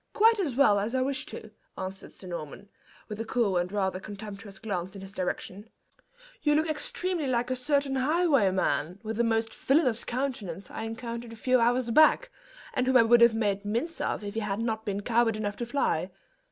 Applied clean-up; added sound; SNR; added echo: none; none; none; none.